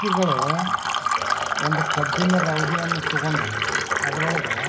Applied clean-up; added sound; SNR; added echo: none; Fill (with liquid); -3 dB; reverberation time 0.4 s.